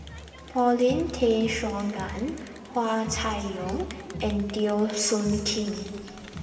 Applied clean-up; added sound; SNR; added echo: none; Crowd; 12 dB; reverberation time 2.2 s.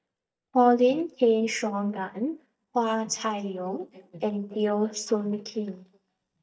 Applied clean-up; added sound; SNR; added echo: neural mask model DeepFilterNet 3.